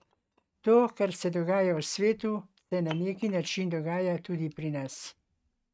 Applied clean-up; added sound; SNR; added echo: neural mask model RNNoise.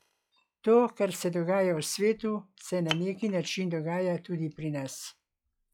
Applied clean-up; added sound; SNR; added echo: classical method log-MMSE.